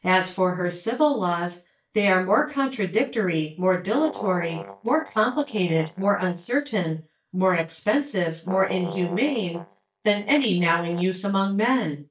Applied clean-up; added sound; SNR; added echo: neural mask model DeepFilterNet 3.